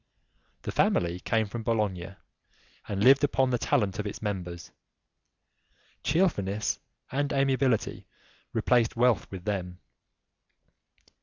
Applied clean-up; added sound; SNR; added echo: none; none; none; none.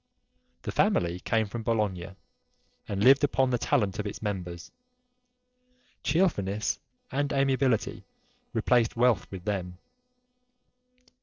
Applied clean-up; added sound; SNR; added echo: neural separator model SepFormer DNS4.